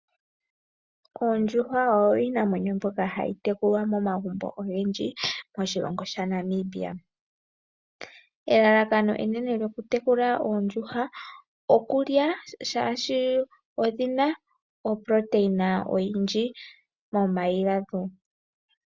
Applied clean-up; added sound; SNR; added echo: none; none; none; none.